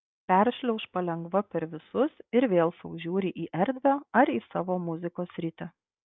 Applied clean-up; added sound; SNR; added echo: none; none; none; none.